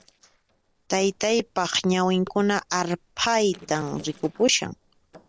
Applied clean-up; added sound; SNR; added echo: neural separator model SepFormer DNS4.